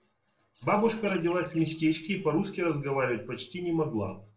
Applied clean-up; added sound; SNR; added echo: neural separator model SepFormer DNS4.